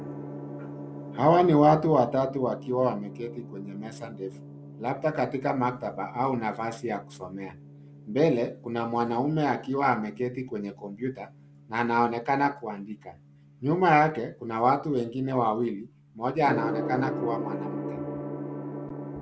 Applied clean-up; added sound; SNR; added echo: none; Gong; 11 dB; none.